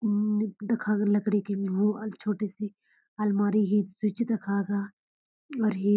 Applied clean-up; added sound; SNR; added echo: none; none; none; none.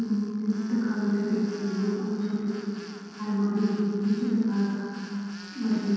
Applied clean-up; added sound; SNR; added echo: none; Tools; 20 dB; reverberation time 2.1 s.